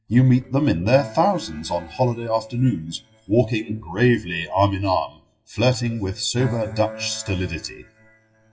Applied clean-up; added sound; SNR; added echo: classical method WPE with log-MMSE.